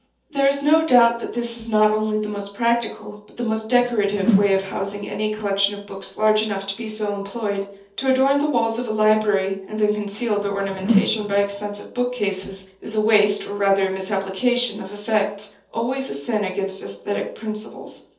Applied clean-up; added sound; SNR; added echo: neural separator model SepFormer DNS4.